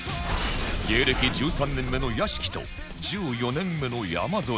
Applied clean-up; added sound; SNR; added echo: none; none; none; none.